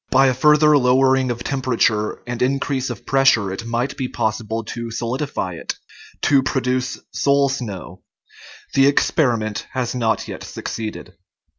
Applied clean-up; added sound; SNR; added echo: none; none; none; none.